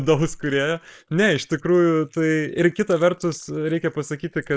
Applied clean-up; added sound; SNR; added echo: neural mask model Resemble Enhance denoiser.